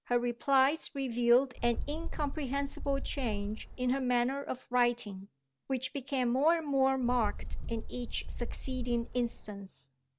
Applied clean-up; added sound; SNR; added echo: none; Bird; 6 dB; none.